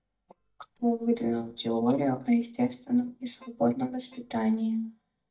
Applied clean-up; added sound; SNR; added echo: neural mask model DeepFilterNet 3.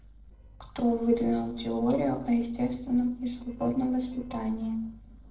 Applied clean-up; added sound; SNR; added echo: neural separator model SepFormer DNS4.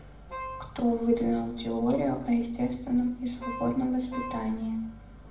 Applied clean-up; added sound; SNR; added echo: none; Wind instrument, woodwind instrument; 11 dB; reverberation time 0.7 s.